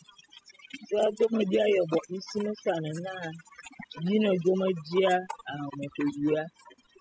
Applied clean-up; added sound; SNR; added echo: classical method spectral subtraction.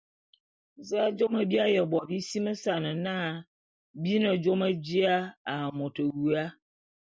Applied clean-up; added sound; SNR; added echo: none; none; none; none.